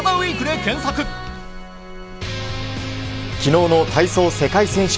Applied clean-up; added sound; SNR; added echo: none; Organ; 18 dB; none.